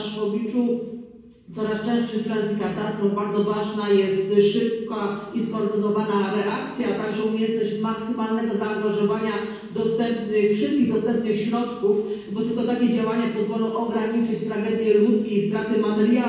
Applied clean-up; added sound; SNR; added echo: none; none; none; reverberation time 1.2 s.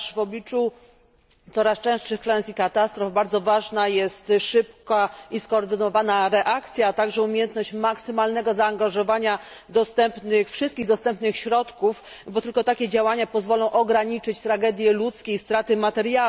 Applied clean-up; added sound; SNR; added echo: none; none; none; none.